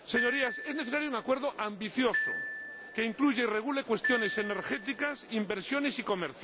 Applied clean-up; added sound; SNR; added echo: none; Glockenspiel; 6 dB; none.